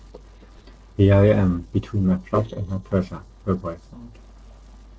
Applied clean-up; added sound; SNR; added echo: neural separator model SepFormer DNS4.